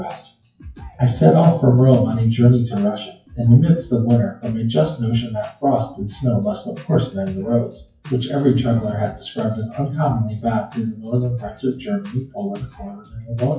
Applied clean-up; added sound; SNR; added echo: classical method WPE with log-MMSE.